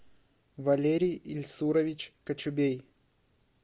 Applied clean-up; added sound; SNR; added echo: none; none; none; none.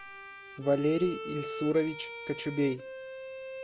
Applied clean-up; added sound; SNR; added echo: none; Bowed string instrument; 10 dB; none.